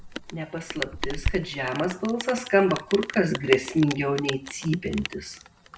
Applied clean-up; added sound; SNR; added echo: none; Rain; 8 dB; none.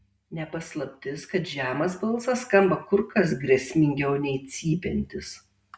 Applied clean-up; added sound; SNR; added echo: none; none; none; none.